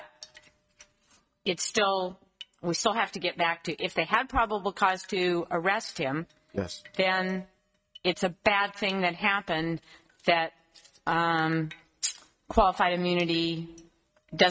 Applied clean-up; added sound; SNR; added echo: neural mask model RNNoise.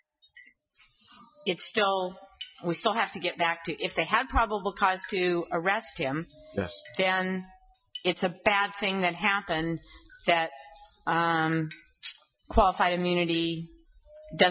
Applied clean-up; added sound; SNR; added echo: classical method Wiener filter.